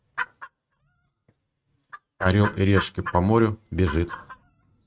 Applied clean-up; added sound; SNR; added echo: neural mask model RNNoise.